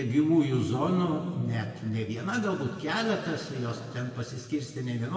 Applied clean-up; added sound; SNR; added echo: none; Cough; 19 dB; reverberation time 2.3 s.